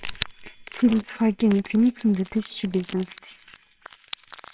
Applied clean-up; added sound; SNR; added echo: neural separator model SepFormer WHAMR!.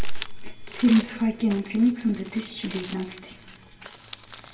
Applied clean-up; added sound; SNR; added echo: none; Crumpling, crinkling; 17 dB; reverberation time 0.7 s.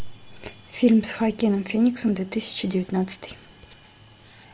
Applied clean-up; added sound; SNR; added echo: none; none; none; none.